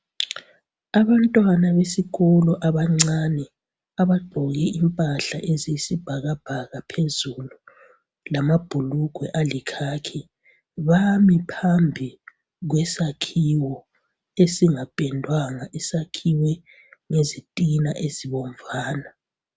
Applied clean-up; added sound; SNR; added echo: none; none; none; none.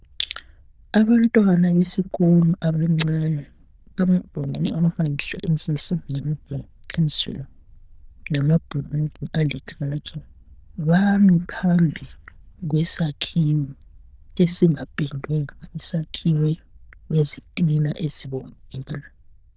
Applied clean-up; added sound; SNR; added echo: neural diffusion model UNIVERSE++.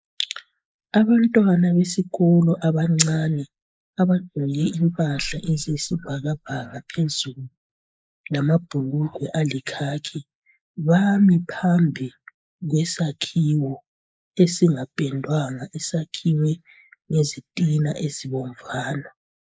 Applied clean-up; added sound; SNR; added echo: neural mask model Resemble Enhance denoiser.